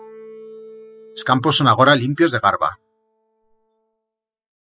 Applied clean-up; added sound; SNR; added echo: classical method spectral subtraction.